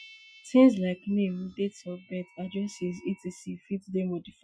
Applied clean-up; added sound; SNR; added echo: classical method Wiener filter.